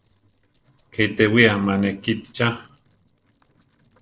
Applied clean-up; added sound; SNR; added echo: neural separator model SepFormer DNS4.